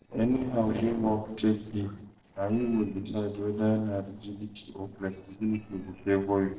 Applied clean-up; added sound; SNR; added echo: neural separator model SepFormer DNS4.